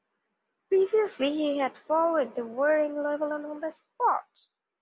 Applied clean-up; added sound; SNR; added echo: none; none; none; none.